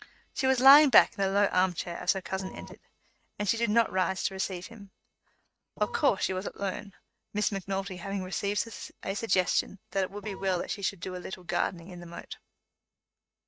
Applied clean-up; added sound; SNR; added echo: neural mask model RNNoise.